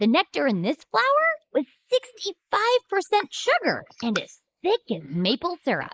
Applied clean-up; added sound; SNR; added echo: neural mask model Resemble Enhance denoiser.